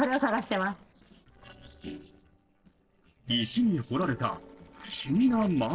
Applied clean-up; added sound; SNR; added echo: neural separator model SepFormer DNS4.